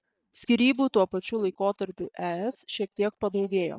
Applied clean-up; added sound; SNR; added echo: neural mask model DeepFilterNet 3.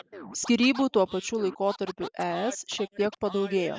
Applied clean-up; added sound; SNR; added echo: neural mask model Resemble Enhance denoiser.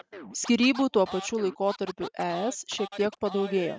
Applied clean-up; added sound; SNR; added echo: neural mask model RNNoise.